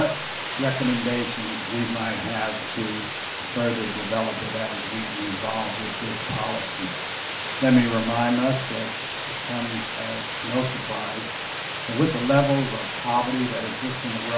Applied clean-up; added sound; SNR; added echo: none; Water; 1 dB; reverberation time 0.4 s.